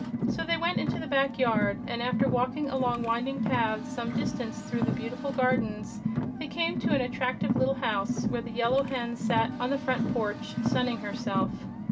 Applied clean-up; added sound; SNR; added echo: none; Car; 1 dB; reverberation time 0.2 s.